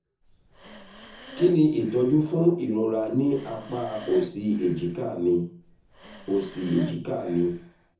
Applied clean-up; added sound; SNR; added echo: none; Breathing; 19 dB; reverberation time 0.5 s.